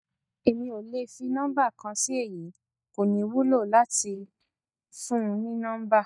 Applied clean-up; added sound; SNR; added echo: neural mask model DeepFilterNet 3.